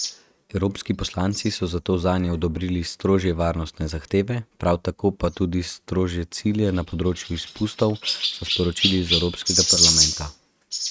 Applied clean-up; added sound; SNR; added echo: neural mask model RNNoise.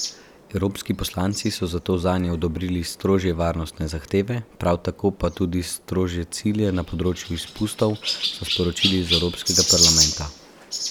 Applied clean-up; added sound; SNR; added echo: none; Chirp, tweet; 3 dB; none.